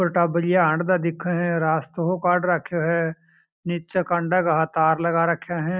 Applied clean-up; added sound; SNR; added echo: none; none; none; none.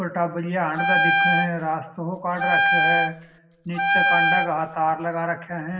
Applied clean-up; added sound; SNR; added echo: none; Wind instrument, woodwind instrument; -5 dB; reverberation time 0.9 s.